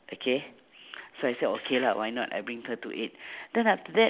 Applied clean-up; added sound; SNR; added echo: none; none; none; none.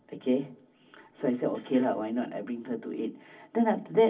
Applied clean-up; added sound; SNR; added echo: none; none; none; reverberation time 0.4 s.